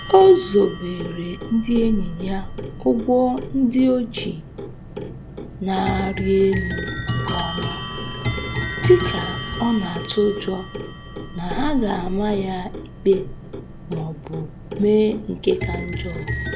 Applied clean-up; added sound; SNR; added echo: none; Clock; 7 dB; none.